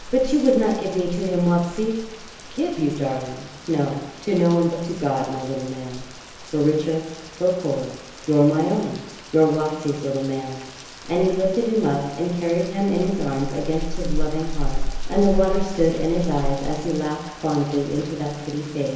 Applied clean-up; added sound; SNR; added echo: none; Rain; 7 dB; reverberation time 1.0 s.